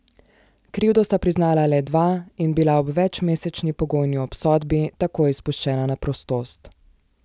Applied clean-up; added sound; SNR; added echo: none; none; none; none.